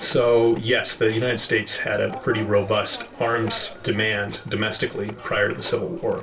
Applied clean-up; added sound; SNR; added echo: none; Telephone; 16 dB; reverberation time 0.2 s.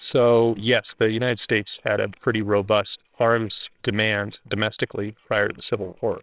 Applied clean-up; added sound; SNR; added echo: neural separator model SepFormer WHAMR!.